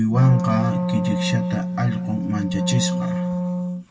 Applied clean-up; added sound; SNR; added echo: none; Wind instrument, woodwind instrument; 1 dB; reverberation time 1.4 s.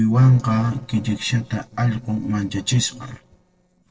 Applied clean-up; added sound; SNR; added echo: neural separator model SepFormer DNS4.